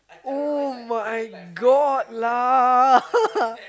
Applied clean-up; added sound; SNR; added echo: none; none; none; none.